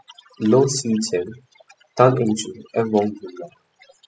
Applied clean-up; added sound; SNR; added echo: classical method spectral subtraction.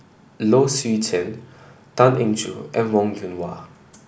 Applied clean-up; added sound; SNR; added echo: none; none; none; none.